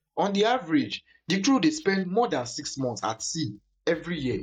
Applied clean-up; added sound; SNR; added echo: neural mask model DeepFilterNet 3.